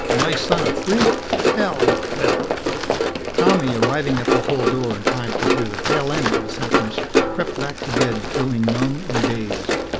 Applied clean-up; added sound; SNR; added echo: none; Run; -4 dB; none.